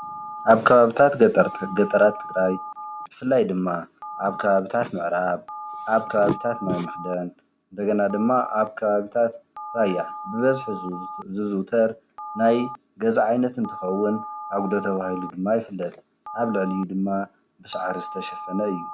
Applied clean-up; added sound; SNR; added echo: none; Telephone; 14 dB; none.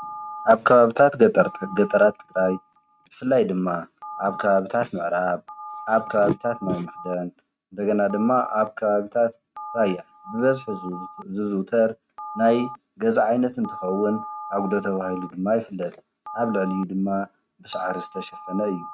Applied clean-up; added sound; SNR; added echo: neural mask model RNNoise.